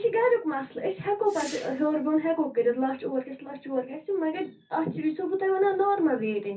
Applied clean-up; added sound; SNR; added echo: none; Whoosh, swoosh, swish; 18 dB; reverberation time 0.3 s.